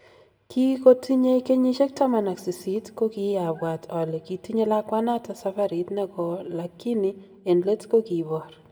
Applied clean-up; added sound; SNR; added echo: none; none; none; reverberation time 0.8 s.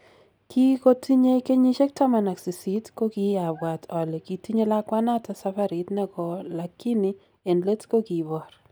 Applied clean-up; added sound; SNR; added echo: none; none; none; none.